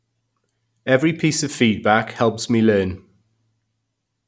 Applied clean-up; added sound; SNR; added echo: none; none; none; none.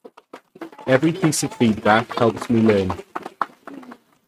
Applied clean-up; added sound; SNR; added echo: neural mask model RNNoise.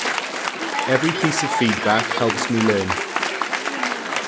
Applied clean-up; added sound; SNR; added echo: none; Applause; 0 dB; none.